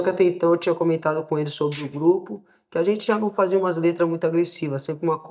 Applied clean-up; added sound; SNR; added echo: neural mask model DeepFilterNet 3.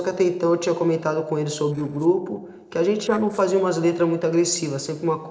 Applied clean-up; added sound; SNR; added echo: neural separator model SepFormer DNS4.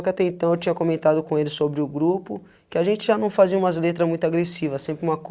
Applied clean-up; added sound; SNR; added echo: none; none; none; none.